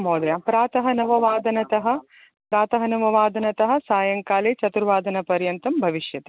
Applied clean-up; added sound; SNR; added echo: none; none; none; none.